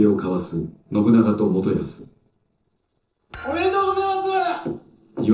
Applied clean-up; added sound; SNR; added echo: neural separator model SepFormer DNS4.